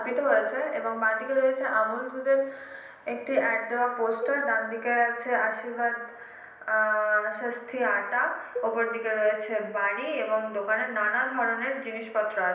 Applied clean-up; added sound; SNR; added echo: none; Cowbell; 15 dB; reverberation time 0.9 s.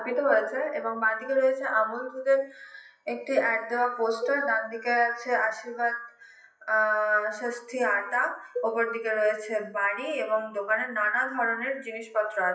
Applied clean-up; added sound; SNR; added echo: classical method WPE with log-MMSE.